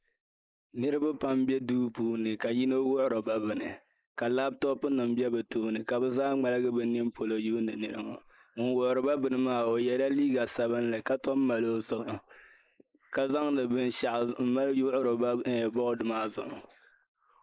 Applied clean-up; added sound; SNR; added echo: neural mask model Resemble Enhance denoiser.